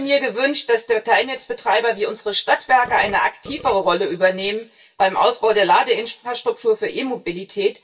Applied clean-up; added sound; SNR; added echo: none; Burping, eructation; 18 dB; reverberation time 0.1 s.